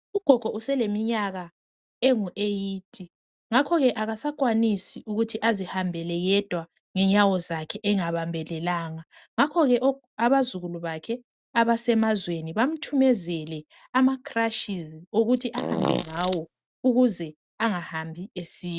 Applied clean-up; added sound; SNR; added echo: neural mask model RNNoise.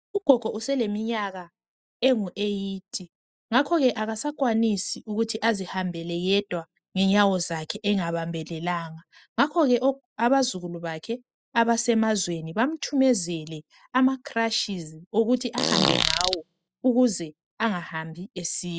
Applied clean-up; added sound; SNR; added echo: classical method spectral subtraction.